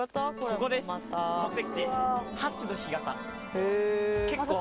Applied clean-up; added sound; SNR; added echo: none; none; none; none.